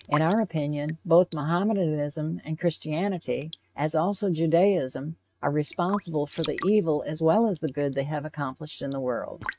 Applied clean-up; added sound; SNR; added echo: neural mask model RNNoise.